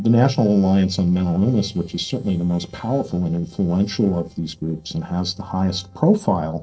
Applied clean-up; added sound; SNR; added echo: neural separator model SepFormer DNS4.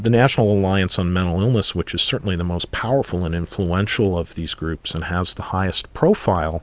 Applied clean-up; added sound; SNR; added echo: none; none; none; none.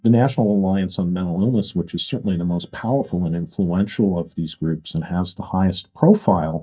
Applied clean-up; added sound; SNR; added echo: neural mask model DeepFilterNet 3.